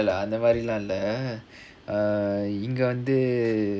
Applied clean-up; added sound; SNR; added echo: none; none; none; none.